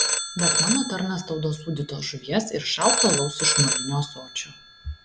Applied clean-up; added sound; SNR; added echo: none; Telephone; -1 dB; none.